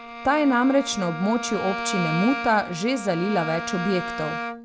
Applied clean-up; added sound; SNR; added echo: none; Bowed string instrument; 7 dB; none.